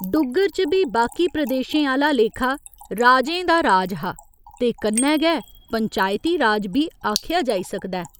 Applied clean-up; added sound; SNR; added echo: none; Bicycle bell + Trickle, dribble / Splash, splatter; 18 dB; none.